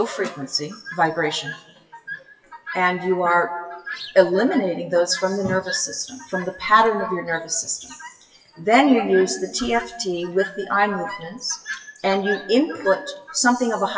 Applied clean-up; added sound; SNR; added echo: classical method WPE with log-MMSE.